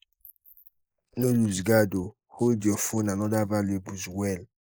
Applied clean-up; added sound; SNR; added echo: neural mask model Resemble Enhance denoiser.